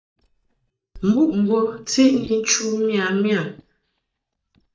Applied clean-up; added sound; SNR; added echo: neural mask model DeepFilterNet 3.